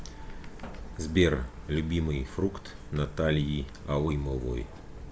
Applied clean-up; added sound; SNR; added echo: none; Truck; 13 dB; none.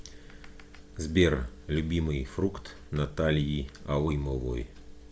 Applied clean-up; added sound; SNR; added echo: none; none; none; none.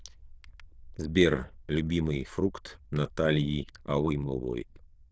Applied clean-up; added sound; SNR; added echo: neural diffusion model UNIVERSE++.